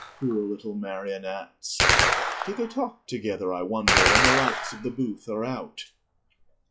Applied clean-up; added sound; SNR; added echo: classical method log-MMSE.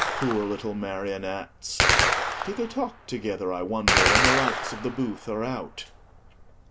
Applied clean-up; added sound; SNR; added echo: none; Gunshot, gunfire; -3 dB; none.